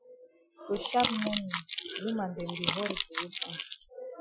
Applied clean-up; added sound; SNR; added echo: classical method Wiener filter.